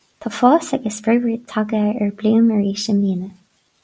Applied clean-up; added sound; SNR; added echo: none; none; none; none.